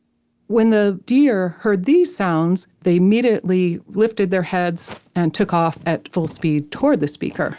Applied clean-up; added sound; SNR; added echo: none; none; none; none.